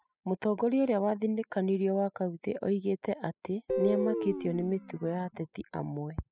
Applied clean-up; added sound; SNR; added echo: classical method spectral subtraction.